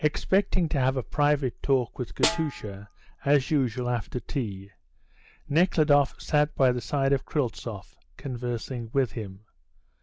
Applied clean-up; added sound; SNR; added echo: none; Snare drum; 7 dB; none.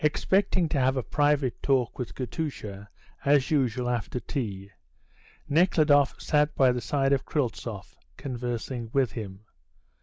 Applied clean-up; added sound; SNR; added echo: none; none; none; none.